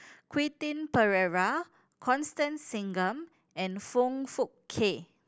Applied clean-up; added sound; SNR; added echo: none; none; none; none.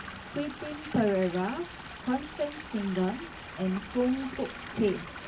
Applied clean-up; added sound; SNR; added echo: none; Stream / Liquid; 11 dB; reverberation time 0.3 s.